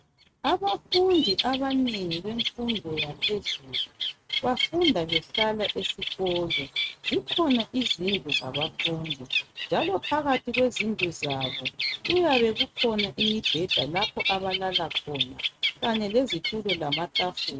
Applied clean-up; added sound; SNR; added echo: neural mask model RNNoise.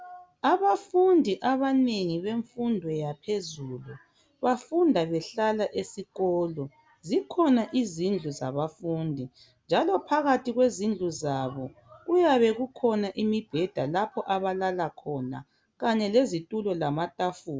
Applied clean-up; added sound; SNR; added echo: none; none; none; none.